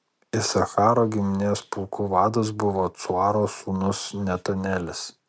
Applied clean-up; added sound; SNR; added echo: none; none; none; none.